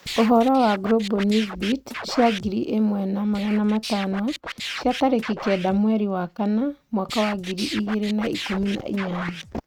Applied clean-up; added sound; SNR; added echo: neural mask model RNNoise.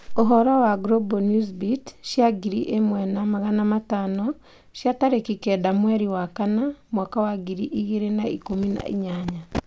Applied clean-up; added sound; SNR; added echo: none; none; none; none.